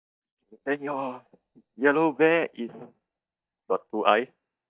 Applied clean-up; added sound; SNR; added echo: neural mask model DeepFilterNet 3.